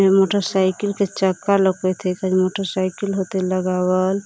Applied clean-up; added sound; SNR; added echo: none; none; none; none.